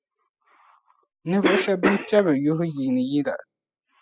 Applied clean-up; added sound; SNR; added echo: classical method spectral subtraction.